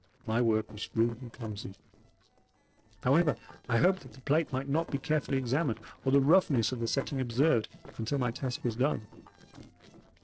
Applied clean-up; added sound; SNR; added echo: neural separator model SepFormer DNS4.